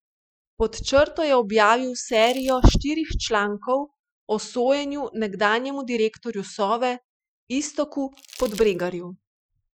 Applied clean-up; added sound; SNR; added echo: classical method Wiener filter.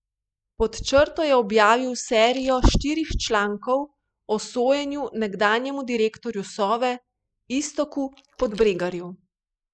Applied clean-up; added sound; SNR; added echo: neural mask model Resemble Enhance denoiser.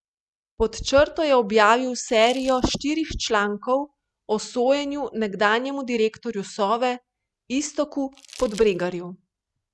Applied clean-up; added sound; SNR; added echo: neural mask model RNNoise.